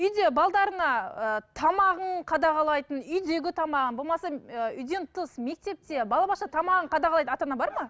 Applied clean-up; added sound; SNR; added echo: none; none; none; none.